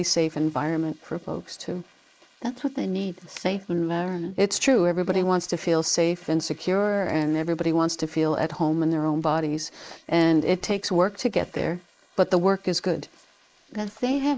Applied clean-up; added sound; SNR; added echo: neural mask model Resemble Enhance denoiser.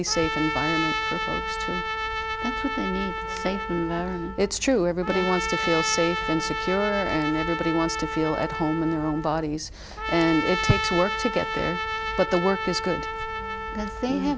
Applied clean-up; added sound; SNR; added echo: none; Trumpet; 3 dB; none.